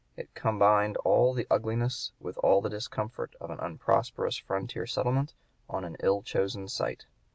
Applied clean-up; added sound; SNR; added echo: none; none; none; none.